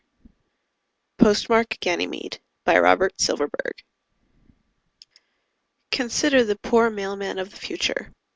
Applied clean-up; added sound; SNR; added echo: none; none; none; none.